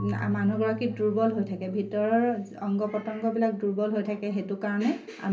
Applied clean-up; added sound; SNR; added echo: none; Marimba, xylophone / Wood; 15 dB; reverberation time 0.3 s.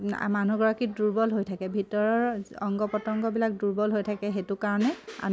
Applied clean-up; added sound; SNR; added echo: none; none; none; none.